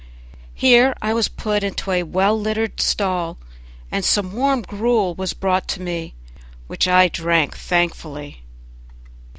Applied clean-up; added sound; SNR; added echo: none; none; none; none.